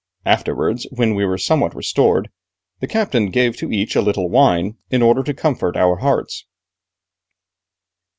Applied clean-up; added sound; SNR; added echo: none; none; none; none.